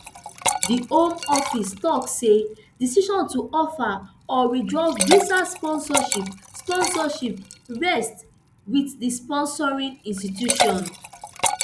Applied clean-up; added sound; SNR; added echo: none; Liquid; 5 dB; none.